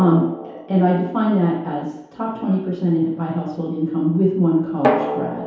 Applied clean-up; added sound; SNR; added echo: none; Drum; 9 dB; reverberation time 0.8 s.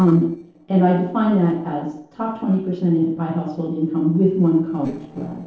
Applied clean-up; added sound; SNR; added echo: neural separator model SepFormer DNS4.